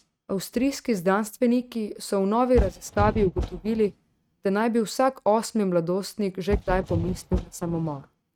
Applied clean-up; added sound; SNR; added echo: neural mask model RNNoise.